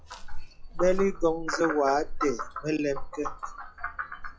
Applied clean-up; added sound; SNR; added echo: classical method log-MMSE.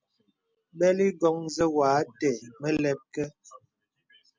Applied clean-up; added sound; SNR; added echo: none; none; none; none.